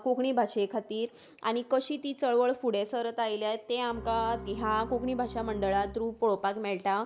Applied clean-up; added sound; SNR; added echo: none; Bowed string instrument; 13 dB; none.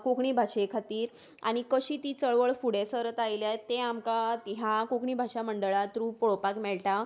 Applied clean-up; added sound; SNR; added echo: none; none; none; none.